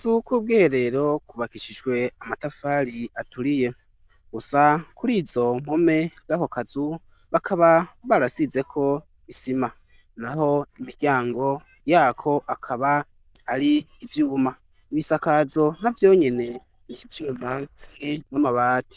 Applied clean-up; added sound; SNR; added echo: neural diffusion model UNIVERSE++.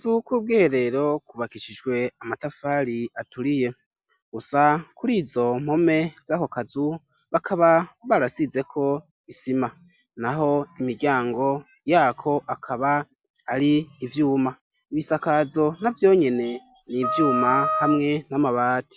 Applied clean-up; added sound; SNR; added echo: none; Wind instrument, woodwind instrument; 3 dB; none.